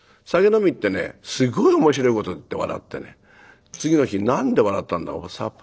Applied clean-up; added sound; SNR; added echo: neural separator model SepFormer DNS4.